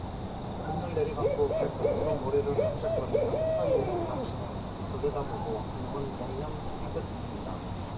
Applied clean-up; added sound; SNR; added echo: none; Bird / Dog; -4 dB; reverberation time 1.0 s.